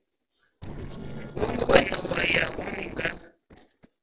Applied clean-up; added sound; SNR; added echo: neural separator model SepFormer DNS4.